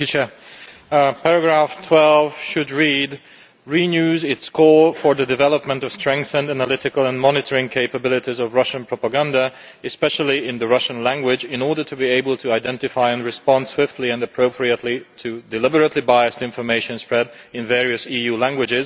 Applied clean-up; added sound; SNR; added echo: none; none; none; none.